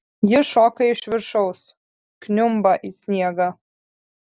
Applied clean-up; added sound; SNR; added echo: none; none; none; none.